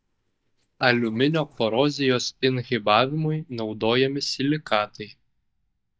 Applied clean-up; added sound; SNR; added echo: neural mask model DeepFilterNet 3.